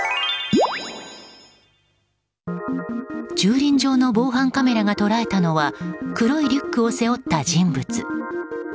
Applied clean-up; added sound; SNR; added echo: none; none; none; none.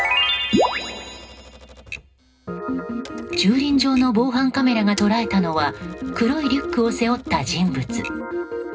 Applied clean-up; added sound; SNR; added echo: none; Typewriter; 20 dB; reverberation time 0.2 s.